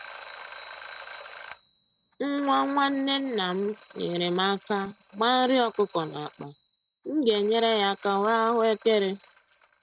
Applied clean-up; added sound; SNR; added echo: neural mask model RNNoise.